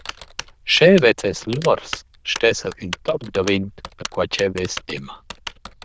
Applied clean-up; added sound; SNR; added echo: neural diffusion model UNIVERSE++.